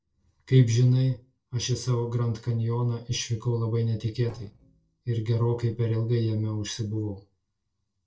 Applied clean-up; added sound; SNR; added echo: neural separator model SepFormer DNS4.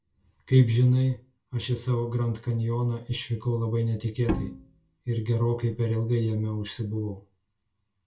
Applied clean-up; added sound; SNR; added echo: none; Bowed string instrument; 7 dB; reverberation time 0.2 s.